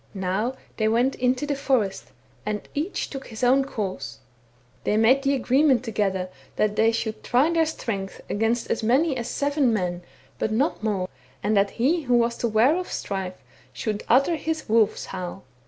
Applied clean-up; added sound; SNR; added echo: none; none; none; none.